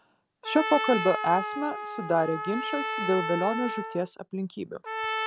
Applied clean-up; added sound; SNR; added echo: none; Trumpet; 5 dB; none.